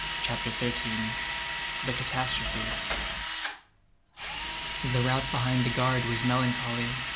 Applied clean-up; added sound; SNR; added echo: none; Drill; 1 dB; none.